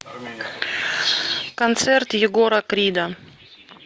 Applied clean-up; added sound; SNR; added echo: none; none; none; none.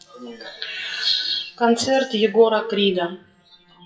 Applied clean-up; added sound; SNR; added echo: classical method WPE with log-MMSE.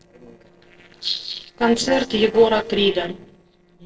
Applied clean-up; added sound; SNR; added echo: neural separator model SepFormer DNS4.